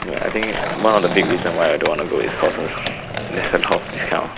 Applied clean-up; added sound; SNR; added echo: none; Skateboard; 6 dB; none.